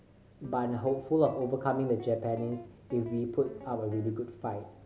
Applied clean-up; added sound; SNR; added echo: none; Guitar; 18 dB; none.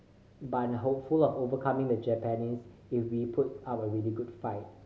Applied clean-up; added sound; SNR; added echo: none; none; none; none.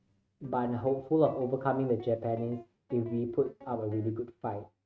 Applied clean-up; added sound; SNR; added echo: neural mask model RNNoise.